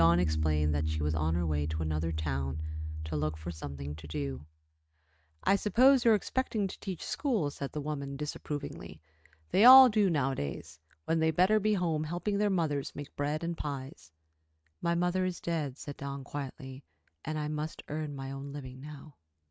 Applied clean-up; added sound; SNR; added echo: neural mask model RNNoise.